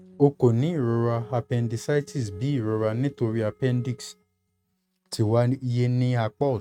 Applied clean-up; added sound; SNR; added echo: neural mask model RNNoise.